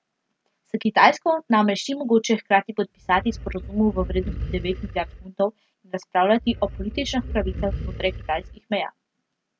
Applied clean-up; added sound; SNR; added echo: none; Animal; 8 dB; none.